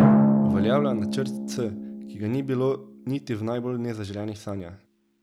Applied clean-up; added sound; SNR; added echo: none; Drum; -4 dB; none.